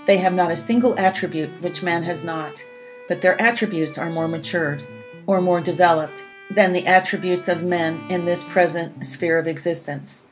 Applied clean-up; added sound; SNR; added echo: none; Bass guitar + Bowed string instrument; 18 dB; none.